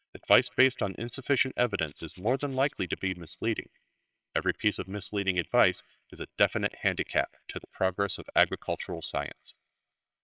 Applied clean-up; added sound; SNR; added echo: neural separator model SepFormer WHAMR!.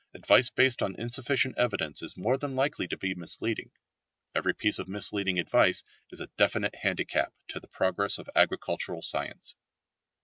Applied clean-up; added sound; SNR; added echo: none; none; none; none.